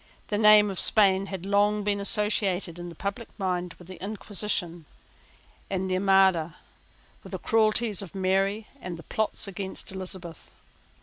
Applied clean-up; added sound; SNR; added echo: none; none; none; none.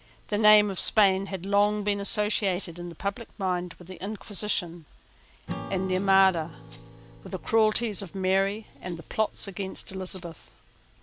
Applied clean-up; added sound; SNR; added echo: none; Rattle + Acoustic guitar / Strum; 18 dB; none.